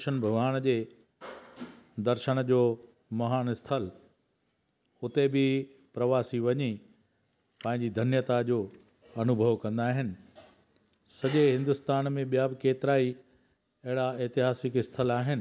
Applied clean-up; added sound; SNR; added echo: none; none; none; none.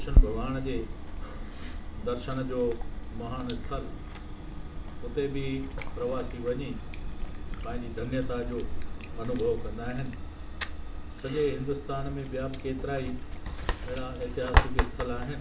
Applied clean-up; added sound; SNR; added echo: none; Chewing, mastication; -4 dB; reverberation time 0.4 s.